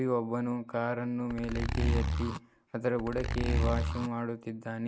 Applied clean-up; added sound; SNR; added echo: none; Zipper (clothing); -1 dB; none.